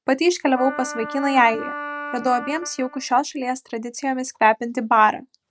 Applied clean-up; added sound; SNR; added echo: neural mask model RNNoise.